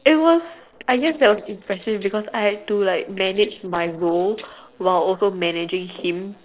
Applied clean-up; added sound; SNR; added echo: neural separator model SepFormer DNS4.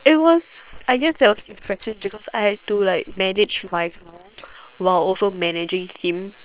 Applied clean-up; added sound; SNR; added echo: neural separator model SepFormer WHAM!.